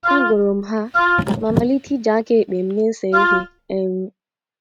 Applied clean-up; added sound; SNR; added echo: neural mask model RNNoise.